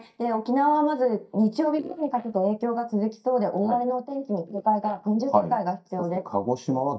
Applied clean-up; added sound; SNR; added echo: neural mask model DeepFilterNet 3.